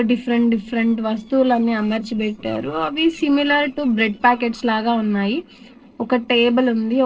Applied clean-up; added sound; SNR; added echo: neural separator model SepFormer DNS4.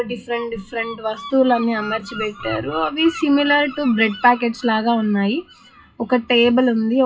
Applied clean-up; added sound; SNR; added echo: classical method WPE with log-MMSE.